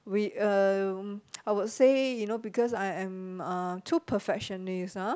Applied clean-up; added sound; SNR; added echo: none; none; none; none.